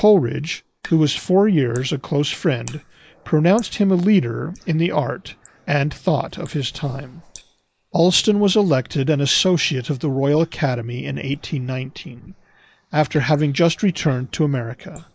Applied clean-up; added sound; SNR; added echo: neural mask model Resemble Enhance denoiser.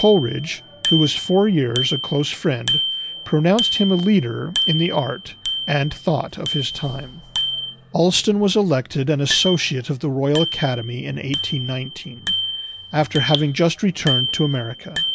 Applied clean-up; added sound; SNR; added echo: none; Bicycle bell; 6 dB; none.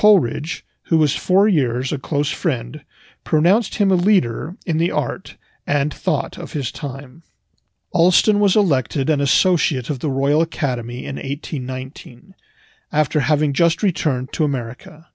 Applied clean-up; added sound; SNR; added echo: none; none; none; none.